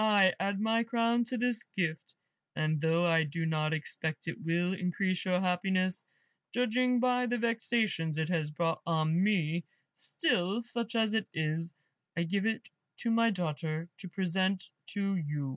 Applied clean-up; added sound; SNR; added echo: none; none; none; none.